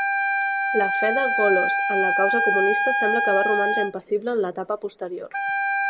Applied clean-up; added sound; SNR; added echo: none; Wind instrument, woodwind instrument; -3 dB; none.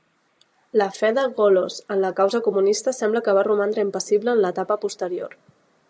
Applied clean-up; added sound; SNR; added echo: none; none; none; none.